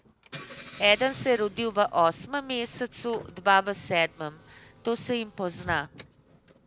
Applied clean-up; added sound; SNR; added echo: none; Engine / Car; 18 dB; none.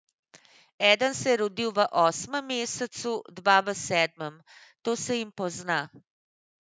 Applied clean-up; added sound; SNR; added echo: none; none; none; none.